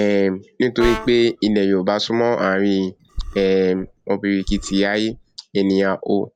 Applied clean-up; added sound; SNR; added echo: none; Burping, eructation + Brass instrument; 12 dB; none.